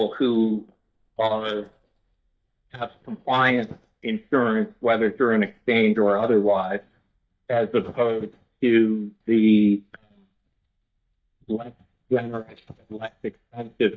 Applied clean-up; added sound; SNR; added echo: neural mask model DeepFilterNet 3.